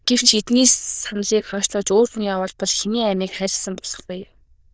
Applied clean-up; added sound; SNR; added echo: neural diffusion model UNIVERSE++.